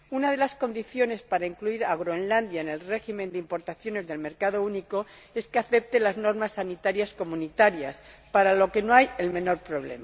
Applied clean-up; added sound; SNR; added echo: none; none; none; none.